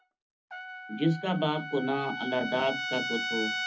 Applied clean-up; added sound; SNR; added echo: none; Trumpet; 5 dB; reverberation time 0.4 s.